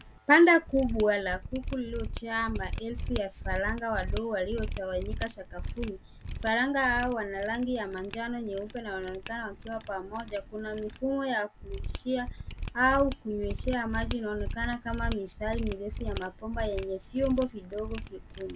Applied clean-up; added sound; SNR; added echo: none; Mechanisms; 7 dB; none.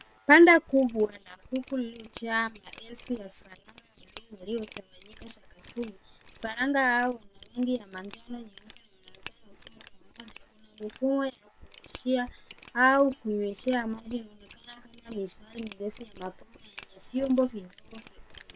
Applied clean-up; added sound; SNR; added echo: neural separator model SepFormer WHAM!.